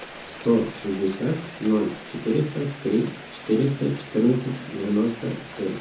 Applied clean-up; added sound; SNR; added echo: none; Rain; 15 dB; reverberation time 0.6 s.